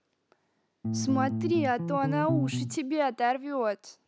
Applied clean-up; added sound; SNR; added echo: none; Bass guitar; 1 dB; none.